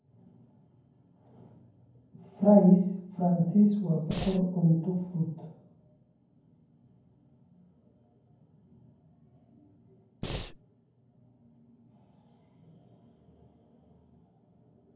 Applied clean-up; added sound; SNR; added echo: none; Breathing; 6 dB; reverberation time 0.9 s.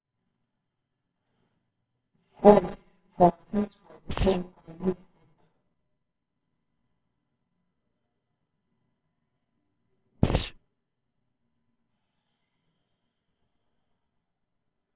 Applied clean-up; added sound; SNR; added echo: neural separator model SepFormer WHAMR!.